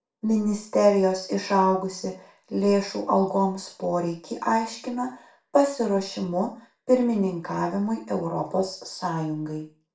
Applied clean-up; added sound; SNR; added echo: none; none; none; reverberation time 0.3 s.